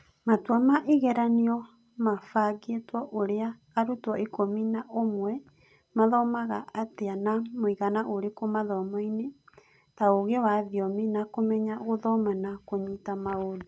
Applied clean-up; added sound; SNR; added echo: none; none; none; none.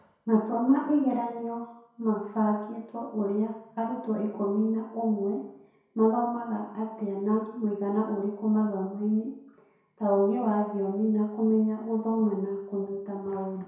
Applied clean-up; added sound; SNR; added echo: none; none; none; reverberation time 0.7 s.